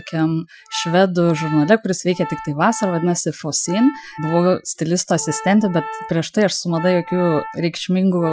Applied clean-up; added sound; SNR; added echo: classical method Wiener filter.